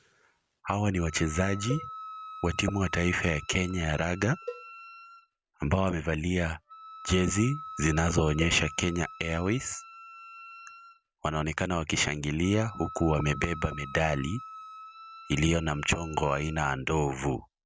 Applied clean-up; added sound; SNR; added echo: none; Cowbell + Wind instrument, woodwind instrument; 15 dB; none.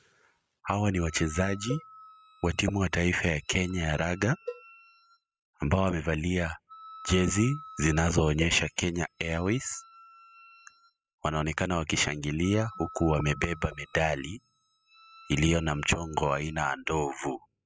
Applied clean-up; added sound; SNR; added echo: classical method spectral subtraction.